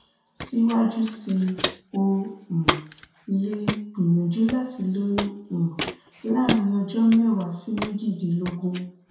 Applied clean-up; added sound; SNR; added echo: none; Walk, footsteps; 9 dB; reverberation time 0.7 s.